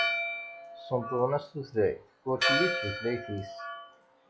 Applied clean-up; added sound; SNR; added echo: classical method log-MMSE.